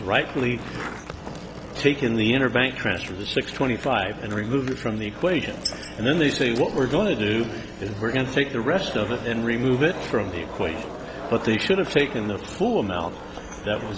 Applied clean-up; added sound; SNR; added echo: none; Skateboard; 14 dB; none.